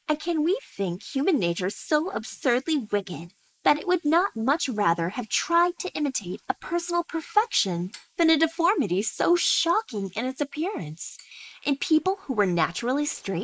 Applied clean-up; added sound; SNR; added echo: neural mask model Resemble Enhance denoiser.